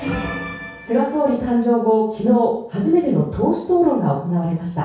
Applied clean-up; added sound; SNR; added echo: none; none; none; reverberation time 0.6 s.